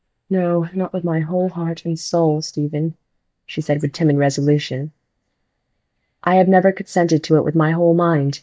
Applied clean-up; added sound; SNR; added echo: neural mask model DeepFilterNet 3.